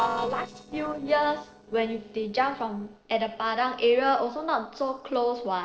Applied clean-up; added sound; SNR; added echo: neural separator model SepFormer DNS4.